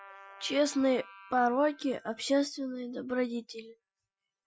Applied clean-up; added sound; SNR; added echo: classical method Wiener filter.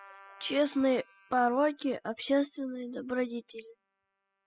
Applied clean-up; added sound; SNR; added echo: classical method spectral subtraction.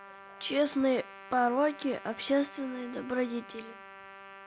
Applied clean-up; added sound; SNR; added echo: none; Trumpet; 17 dB; none.